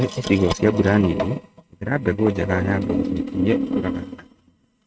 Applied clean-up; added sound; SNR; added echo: neural mask model RNNoise.